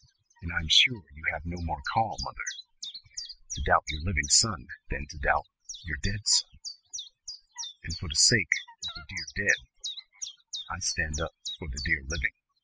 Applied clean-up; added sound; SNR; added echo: classical method spectral subtraction.